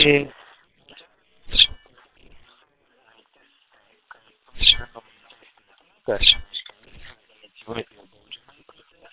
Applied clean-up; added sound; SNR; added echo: neural separator model SepFormer WHAM!.